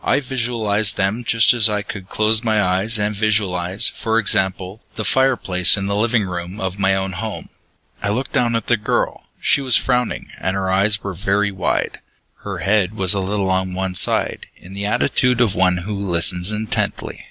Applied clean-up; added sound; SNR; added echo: none; none; none; none.